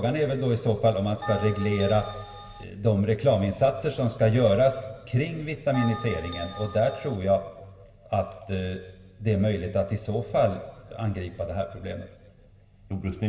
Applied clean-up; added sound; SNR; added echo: none; Bell; 12 dB; reverberation time 1.4 s.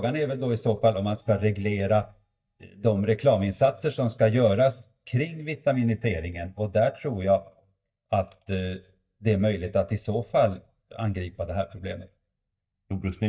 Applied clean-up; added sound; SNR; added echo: neural mask model DeepFilterNet 3.